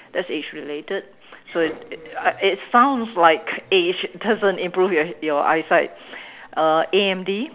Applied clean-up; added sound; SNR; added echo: none; none; none; none.